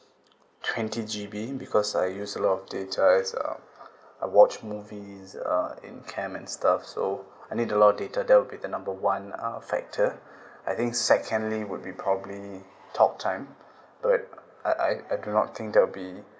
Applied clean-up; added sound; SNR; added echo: none; none; none; none.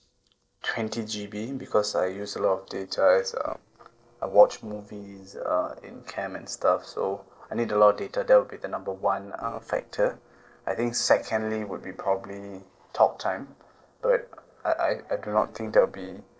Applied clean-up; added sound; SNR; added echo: neural separator model SepFormer DNS4.